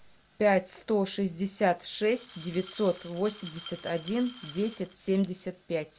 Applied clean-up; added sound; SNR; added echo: none; Glass; 18 dB; none.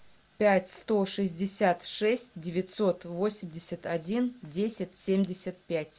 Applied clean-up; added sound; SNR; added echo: none; none; none; none.